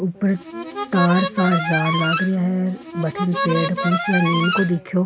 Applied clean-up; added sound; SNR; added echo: none; Harmonica; 4 dB; none.